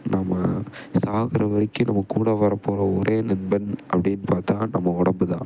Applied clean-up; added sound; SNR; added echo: none; none; none; none.